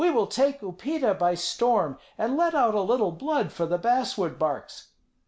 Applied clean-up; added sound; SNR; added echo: none; none; none; none.